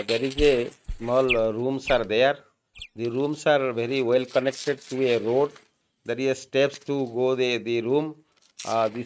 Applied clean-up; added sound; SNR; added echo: neural mask model RNNoise.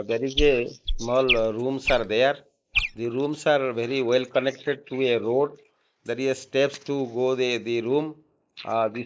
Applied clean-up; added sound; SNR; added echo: neural mask model Resemble Enhance denoiser.